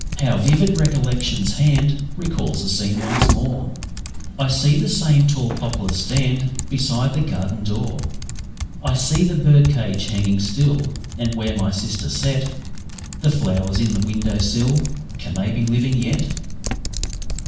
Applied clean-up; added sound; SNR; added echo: none; Typing; 6 dB; reverberation time 0.6 s.